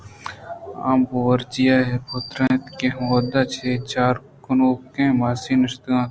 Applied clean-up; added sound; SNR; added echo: none; none; none; none.